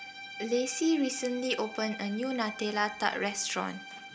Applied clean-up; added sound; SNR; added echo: none; Bowed string instrument; 13 dB; none.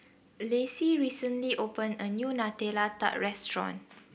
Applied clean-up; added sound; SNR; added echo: none; none; none; none.